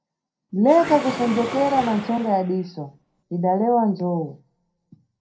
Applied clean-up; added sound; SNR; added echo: none; Mechanisms; 11 dB; reverberation time 0.3 s.